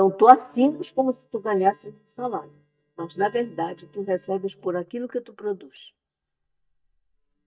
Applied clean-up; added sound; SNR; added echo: neural mask model DeepFilterNet 3.